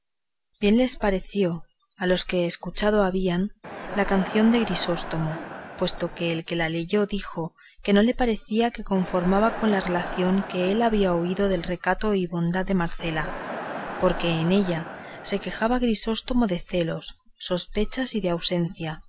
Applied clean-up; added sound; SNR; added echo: none; Crowd; 10 dB; none.